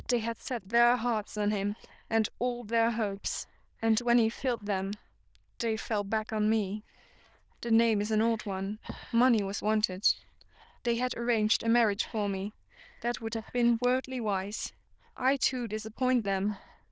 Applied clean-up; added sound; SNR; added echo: neural diffusion model UNIVERSE++.